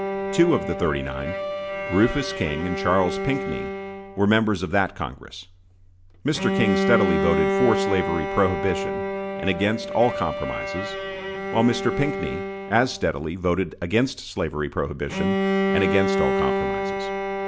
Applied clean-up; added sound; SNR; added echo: none; Bowed string instrument; 2 dB; none.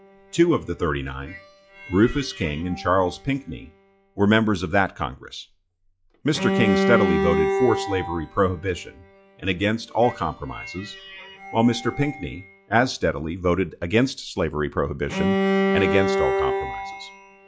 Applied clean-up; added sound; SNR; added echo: classical method log-MMSE.